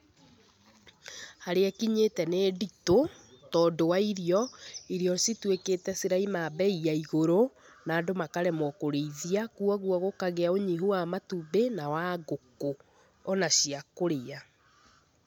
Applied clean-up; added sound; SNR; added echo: none; none; none; none.